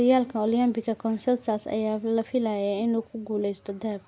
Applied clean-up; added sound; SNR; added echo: none; none; none; none.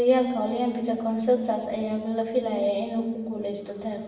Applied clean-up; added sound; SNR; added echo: none; none; none; reverberation time 1.0 s.